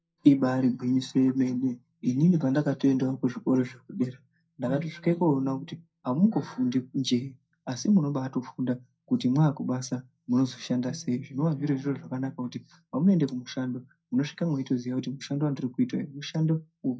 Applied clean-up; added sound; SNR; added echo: neural mask model DeepFilterNet 3.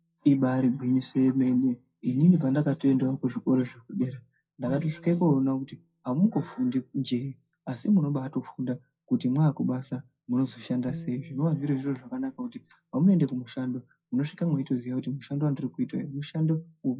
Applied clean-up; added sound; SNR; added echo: classical method WPE with log-MMSE.